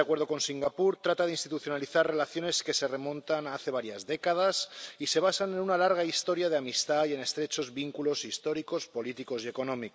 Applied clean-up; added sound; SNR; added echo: none; none; none; none.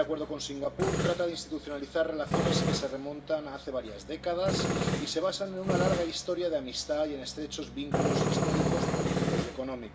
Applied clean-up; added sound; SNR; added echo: none; Tools; -1 dB; reverberation time 0.6 s.